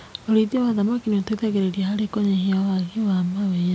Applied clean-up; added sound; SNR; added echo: none; none; none; none.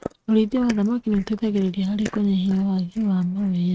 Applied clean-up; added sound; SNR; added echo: neural mask model RNNoise.